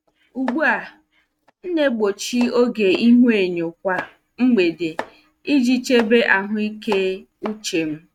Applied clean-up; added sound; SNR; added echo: neural mask model RNNoise.